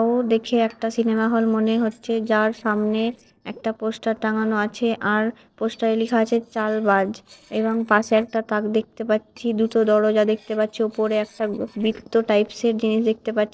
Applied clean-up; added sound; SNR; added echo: neural separator model SepFormer DNS4.